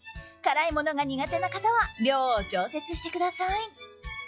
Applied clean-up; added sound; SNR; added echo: classical method log-MMSE.